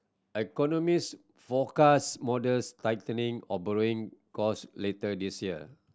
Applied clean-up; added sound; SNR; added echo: none; none; none; none.